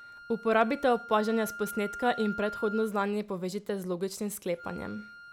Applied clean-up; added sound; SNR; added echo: none; Wind instrument, woodwind instrument; 14 dB; none.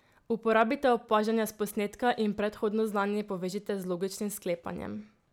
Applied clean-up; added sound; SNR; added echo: none; none; none; none.